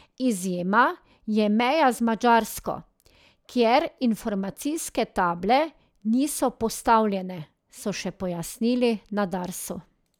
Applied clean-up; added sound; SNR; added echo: none; none; none; none.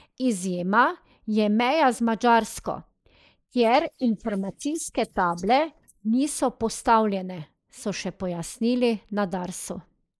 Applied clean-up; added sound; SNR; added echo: neural mask model Resemble Enhance denoiser.